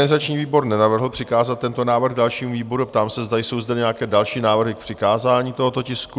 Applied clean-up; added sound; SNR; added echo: none; none; none; none.